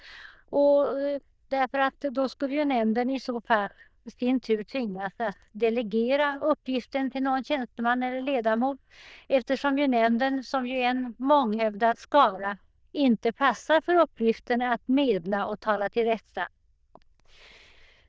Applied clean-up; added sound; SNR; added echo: neural diffusion model UNIVERSE++.